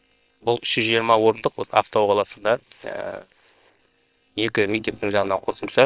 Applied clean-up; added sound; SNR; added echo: neural separator model SepFormer WHAM!.